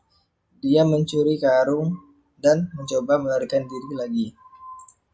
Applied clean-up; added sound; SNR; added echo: none; none; none; none.